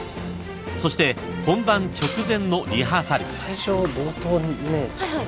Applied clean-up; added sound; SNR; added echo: none; none; none; none.